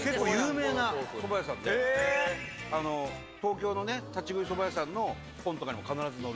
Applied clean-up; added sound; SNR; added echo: none; none; none; none.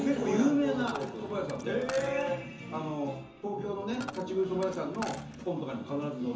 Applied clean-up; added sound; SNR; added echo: none; Coin (dropping); 16 dB; reverberation time 0.9 s.